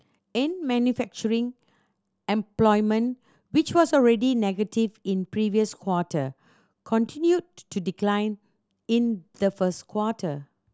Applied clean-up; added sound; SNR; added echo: none; none; none; none.